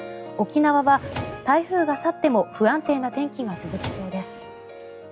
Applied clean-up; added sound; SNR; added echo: none; Drawer open or close; 14 dB; none.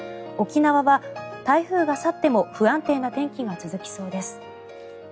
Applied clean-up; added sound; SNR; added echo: none; none; none; none.